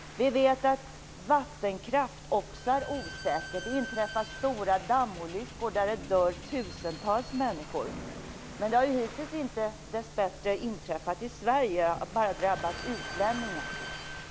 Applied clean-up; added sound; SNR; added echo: none; Squeak / Slam + Waves, surf; 14 dB; none.